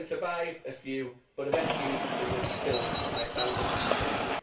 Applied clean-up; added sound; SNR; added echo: none; Bird; -4 dB; reverberation time 0.2 s.